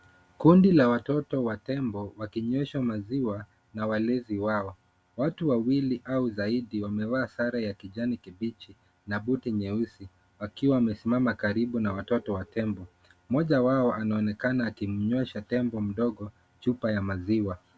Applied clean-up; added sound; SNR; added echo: none; none; none; none.